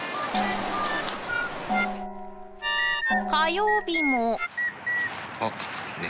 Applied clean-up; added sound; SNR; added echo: none; Gong; 6 dB; none.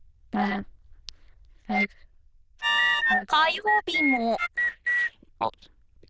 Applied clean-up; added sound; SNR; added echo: neural diffusion model UNIVERSE++.